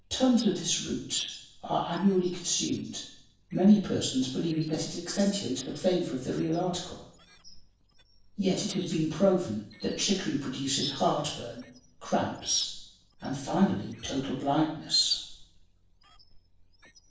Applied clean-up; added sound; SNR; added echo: neural separator model SepFormer DNS4.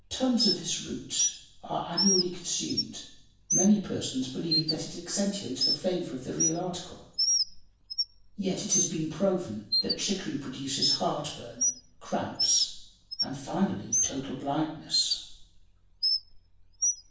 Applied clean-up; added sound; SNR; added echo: none; Bird; 0 dB; reverberation time 0.7 s.